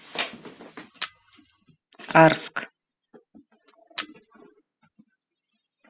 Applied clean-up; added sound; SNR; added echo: classical method spectral subtraction.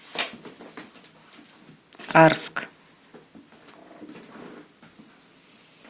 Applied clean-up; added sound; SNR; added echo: none; none; none; none.